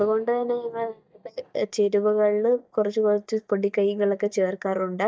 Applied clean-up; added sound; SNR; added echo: neural mask model DeepFilterNet 3.